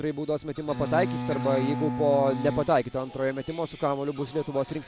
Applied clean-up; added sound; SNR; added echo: none; Bowed string instrument; 5 dB; none.